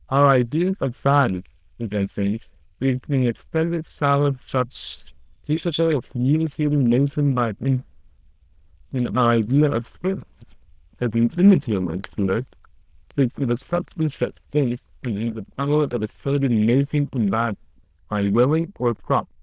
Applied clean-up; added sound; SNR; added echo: neural diffusion model UNIVERSE++.